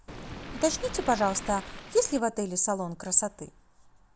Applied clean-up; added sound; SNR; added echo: none; Waves, surf; 10 dB; none.